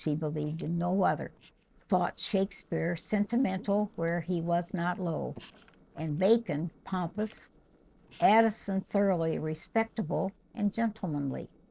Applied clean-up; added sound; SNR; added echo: neural separator model SepFormer DNS4.